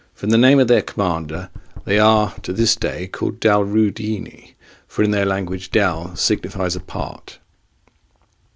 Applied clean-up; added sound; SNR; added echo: none; Knock; 15 dB; none.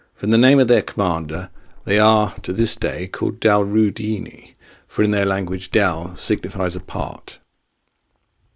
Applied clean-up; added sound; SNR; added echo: neural mask model Resemble Enhance denoiser.